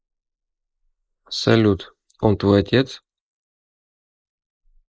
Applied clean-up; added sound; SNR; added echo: neural mask model Resemble Enhance denoiser.